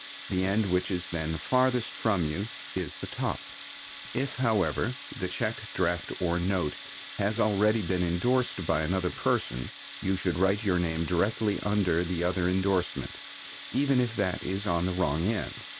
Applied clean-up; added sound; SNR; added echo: none; Tools; 11 dB; none.